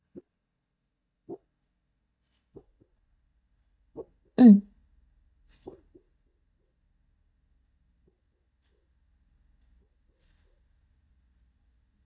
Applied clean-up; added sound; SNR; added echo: neural mask model DeepFilterNet 3.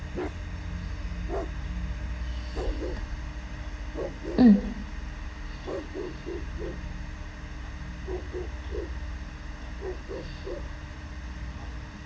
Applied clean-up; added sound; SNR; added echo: none; Bark; 10 dB; reverberation time 1.0 s.